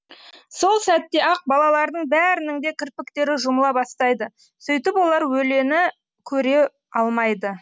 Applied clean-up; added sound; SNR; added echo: none; none; none; none.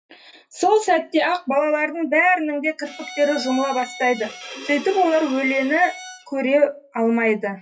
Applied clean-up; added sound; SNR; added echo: classical method WPE with log-MMSE.